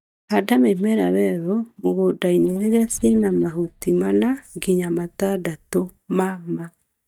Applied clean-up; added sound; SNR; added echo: neural mask model DeepFilterNet 3.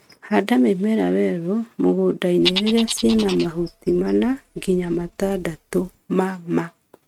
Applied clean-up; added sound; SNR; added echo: neural mask model RNNoise.